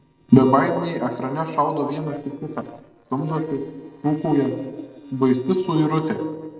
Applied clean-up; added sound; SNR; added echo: neural separator model SepFormer DNS4.